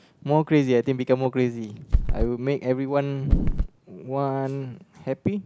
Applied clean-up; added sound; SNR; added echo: none; Run; -4 dB; none.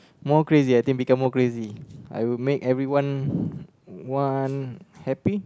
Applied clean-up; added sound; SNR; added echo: none; none; none; none.